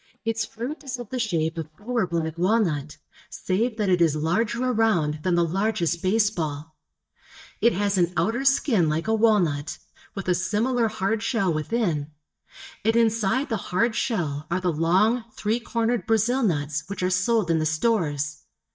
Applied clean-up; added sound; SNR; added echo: neural mask model DeepFilterNet 3.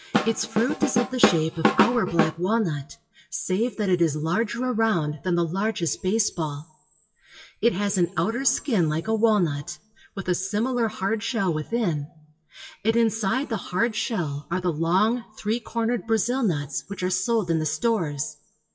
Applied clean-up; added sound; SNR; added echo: classical method WPE with log-MMSE.